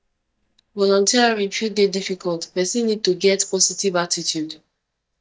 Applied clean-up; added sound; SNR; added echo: neural mask model DeepFilterNet 3.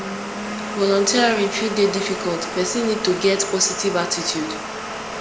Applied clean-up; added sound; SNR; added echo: none; Domestic sounds, home sounds; 7 dB; none.